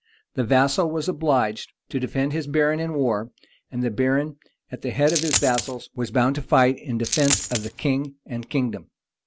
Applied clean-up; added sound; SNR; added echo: none; Coin (dropping); 3 dB; none.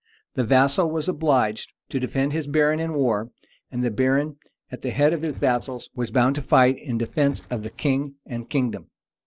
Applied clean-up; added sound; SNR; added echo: neural separator model SepFormer DNS4.